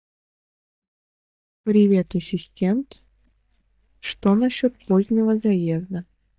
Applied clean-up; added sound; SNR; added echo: neural mask model DeepFilterNet 3.